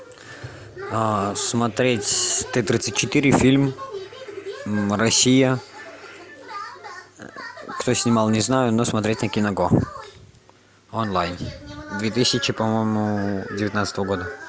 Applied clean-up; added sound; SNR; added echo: none; none; none; none.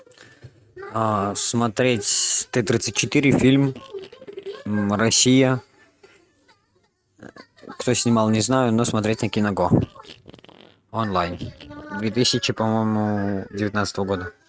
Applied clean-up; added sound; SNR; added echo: neural mask model RNNoise.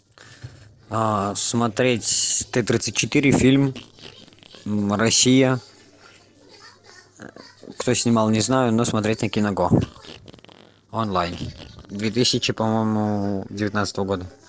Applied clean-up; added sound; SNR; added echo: neural separator model SepFormer DNS4.